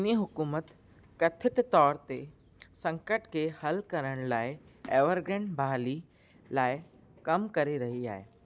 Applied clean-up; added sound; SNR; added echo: none; none; none; none.